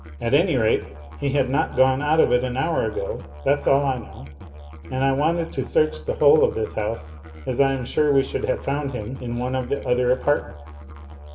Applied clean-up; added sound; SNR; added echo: none; Musical instrument; 15 dB; reverberation time 0.8 s.